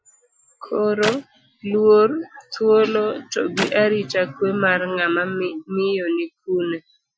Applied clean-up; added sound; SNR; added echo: classical method Wiener filter.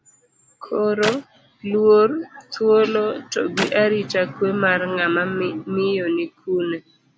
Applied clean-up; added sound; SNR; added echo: none; Clapping; 11 dB; none.